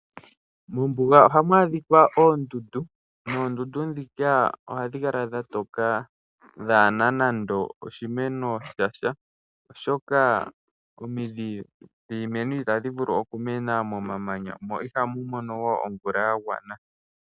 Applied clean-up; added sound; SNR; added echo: none; none; none; none.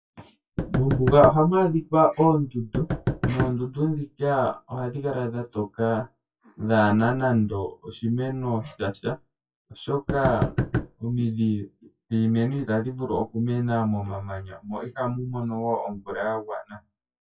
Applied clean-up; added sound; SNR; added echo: classical method WPE with log-MMSE.